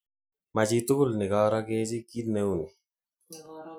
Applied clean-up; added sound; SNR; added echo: none; none; none; none.